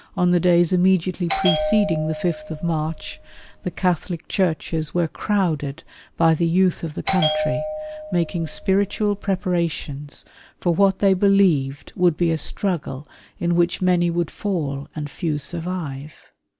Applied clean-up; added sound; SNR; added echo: none; Bell; 6 dB; none.